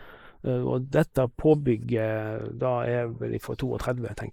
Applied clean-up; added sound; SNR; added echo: neural mask model Resemble Enhance denoiser.